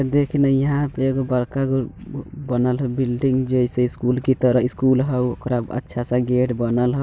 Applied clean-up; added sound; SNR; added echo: none; none; none; none.